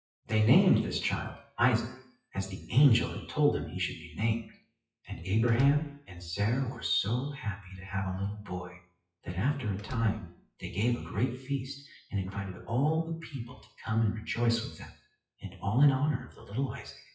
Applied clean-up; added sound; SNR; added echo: classical method WPE with log-MMSE.